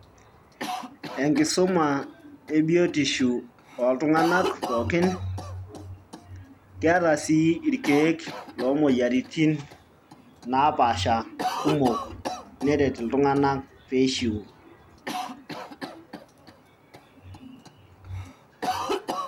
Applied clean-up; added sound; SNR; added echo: none; Cough; 11 dB; none.